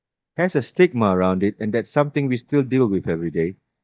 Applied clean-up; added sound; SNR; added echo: neural mask model DeepFilterNet 3.